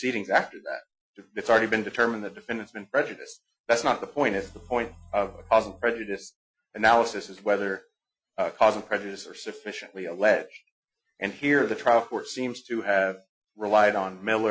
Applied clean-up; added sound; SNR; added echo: classical method Wiener filter.